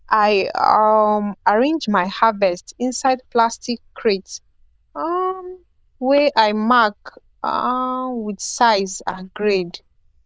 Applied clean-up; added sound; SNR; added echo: neural diffusion model UNIVERSE++.